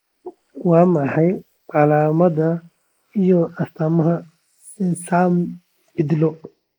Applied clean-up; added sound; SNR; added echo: neural mask model Resemble Enhance denoiser.